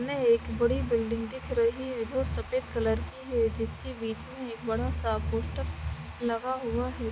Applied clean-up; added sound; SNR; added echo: none; none; none; none.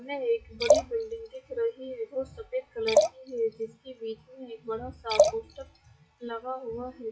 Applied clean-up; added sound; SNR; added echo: classical method WPE with log-MMSE.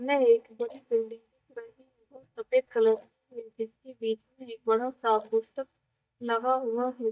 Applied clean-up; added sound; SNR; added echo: neural mask model DeepFilterNet 3.